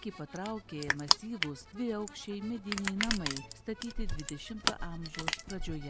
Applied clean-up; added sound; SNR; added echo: none; Crushing; -2 dB; none.